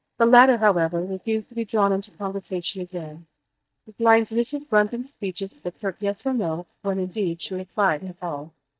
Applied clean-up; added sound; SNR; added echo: neural mask model DeepFilterNet 3.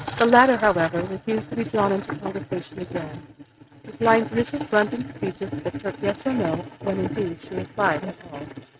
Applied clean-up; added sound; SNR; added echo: neural mask model RNNoise.